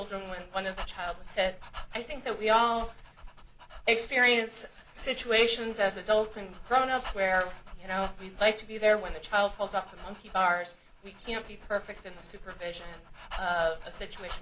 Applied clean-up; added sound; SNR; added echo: none; Dog; 13 dB; none.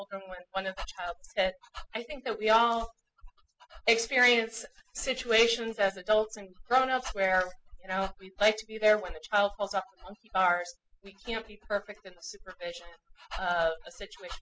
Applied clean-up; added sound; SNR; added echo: classical method spectral subtraction.